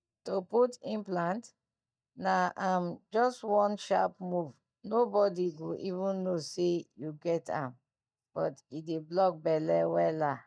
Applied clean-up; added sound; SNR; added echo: neural mask model DeepFilterNet 3.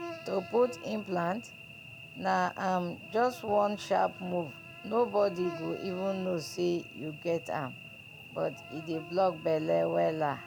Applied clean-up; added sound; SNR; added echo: none; Cricket / Buzz; 15 dB; none.